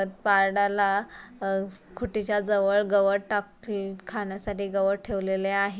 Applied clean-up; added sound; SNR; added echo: none; none; none; none.